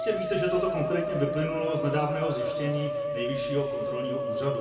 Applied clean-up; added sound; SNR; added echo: none; Musical instrument; 1 dB; reverberation time 2.2 s.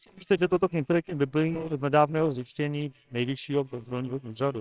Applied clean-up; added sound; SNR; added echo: neural separator model SepFormer WHAMR!.